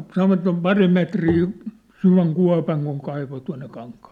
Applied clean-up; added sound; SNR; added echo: none; none; none; none.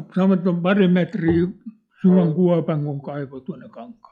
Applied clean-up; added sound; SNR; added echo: classical method log-MMSE.